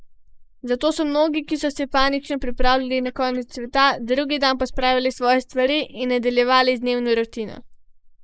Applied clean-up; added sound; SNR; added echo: neural mask model Resemble Enhance denoiser.